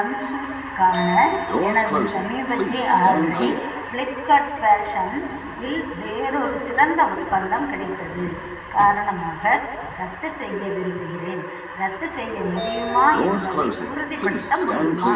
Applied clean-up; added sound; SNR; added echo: none; Sliding door / Train; 7 dB; reverberation time 2.5 s.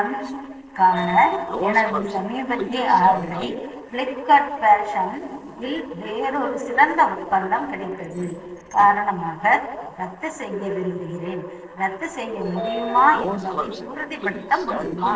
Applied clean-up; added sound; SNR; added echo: neural separator model SepFormer DNS4.